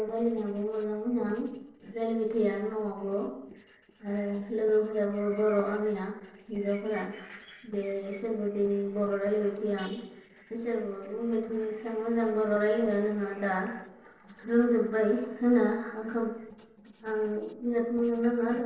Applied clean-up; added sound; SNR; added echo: neural separator model SepFormer DNS4.